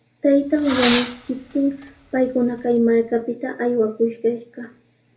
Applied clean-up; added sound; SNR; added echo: none; Fireworks; 10 dB; reverberation time 0.3 s.